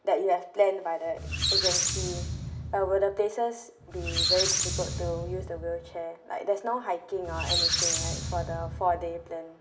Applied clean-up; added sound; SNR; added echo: none; Squeak; 0 dB; reverberation time 0.5 s.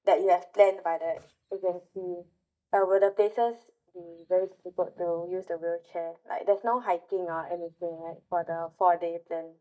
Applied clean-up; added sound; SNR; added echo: neural mask model DeepFilterNet 3.